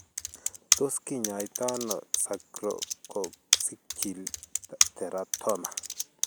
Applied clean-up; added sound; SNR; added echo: none; Computer keyboard; -3 dB; none.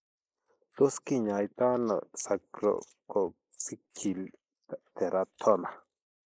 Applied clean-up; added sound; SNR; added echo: neural mask model Resemble Enhance denoiser.